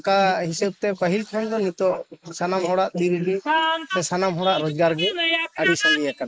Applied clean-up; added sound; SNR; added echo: neural mask model Resemble Enhance denoiser.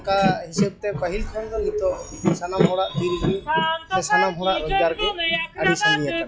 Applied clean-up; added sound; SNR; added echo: classical method log-MMSE.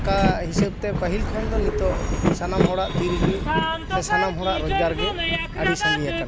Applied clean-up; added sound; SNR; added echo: none; Train; -3 dB; none.